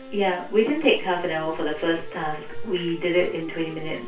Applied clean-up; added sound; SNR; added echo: none; Wind instrument, woodwind instrument; 18 dB; reverberation time 0.3 s.